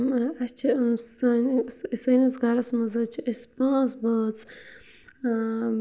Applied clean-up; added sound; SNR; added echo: none; none; none; none.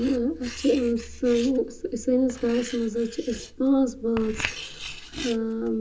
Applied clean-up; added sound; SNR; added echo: none; Writing; 13 dB; reverberation time 0.2 s.